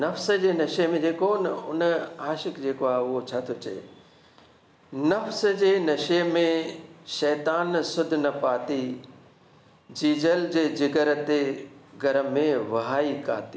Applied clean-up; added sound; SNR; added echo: none; none; none; none.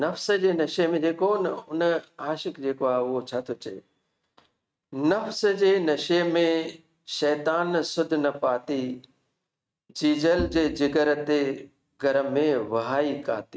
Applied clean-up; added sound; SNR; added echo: neural mask model RNNoise.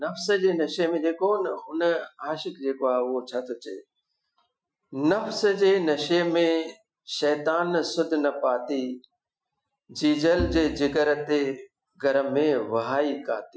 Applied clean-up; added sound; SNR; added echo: classical method Wiener filter.